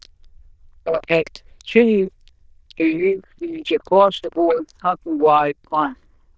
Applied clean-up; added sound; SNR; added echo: neural diffusion model UNIVERSE++.